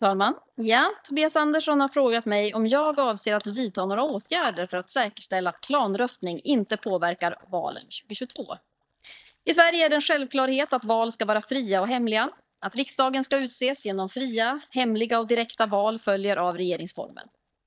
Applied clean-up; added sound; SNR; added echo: neural mask model DeepFilterNet 3.